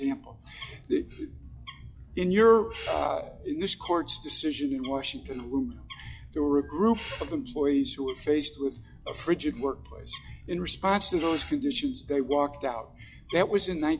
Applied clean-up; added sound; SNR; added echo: classical method log-MMSE.